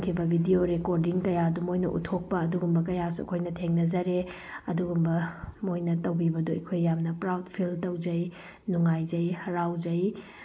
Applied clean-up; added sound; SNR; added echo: none; none; none; none.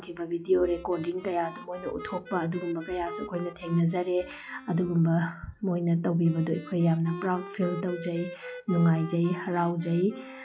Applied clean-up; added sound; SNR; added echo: classical method log-MMSE.